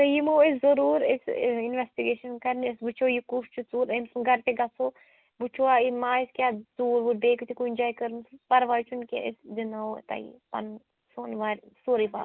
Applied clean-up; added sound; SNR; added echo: none; none; none; none.